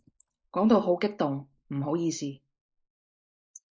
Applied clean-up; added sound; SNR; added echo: neural mask model Resemble Enhance denoiser.